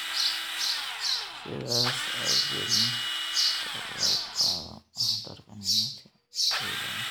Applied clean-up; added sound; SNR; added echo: none; Drill; 5 dB; none.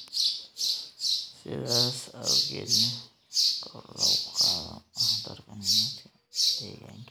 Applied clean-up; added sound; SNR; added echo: none; none; none; none.